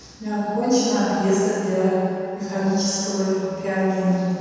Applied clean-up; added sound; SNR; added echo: none; none; none; reverberation time 2.1 s.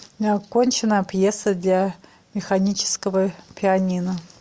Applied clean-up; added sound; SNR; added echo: none; none; none; none.